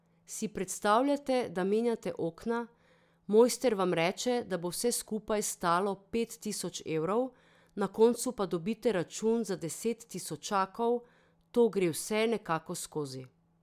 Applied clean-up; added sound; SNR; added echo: none; none; none; none.